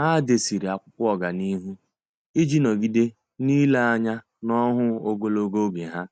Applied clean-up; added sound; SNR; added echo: none; none; none; none.